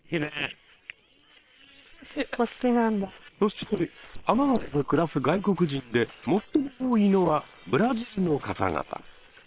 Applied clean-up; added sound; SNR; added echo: neural separator model SepFormer WHAM!.